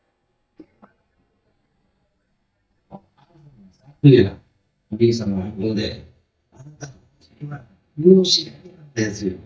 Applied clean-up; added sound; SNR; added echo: neural mask model DeepFilterNet 3.